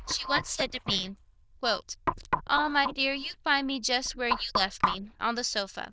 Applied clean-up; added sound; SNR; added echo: neural diffusion model UNIVERSE++.